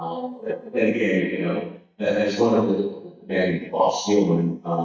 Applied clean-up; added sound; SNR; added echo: neural mask model DeepFilterNet 3.